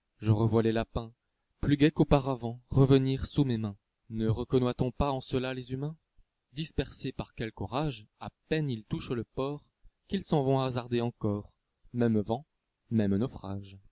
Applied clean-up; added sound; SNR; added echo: none; none; none; none.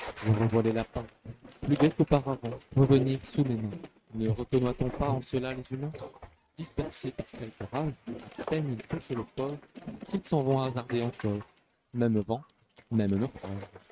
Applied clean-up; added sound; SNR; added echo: neural mask model RNNoise.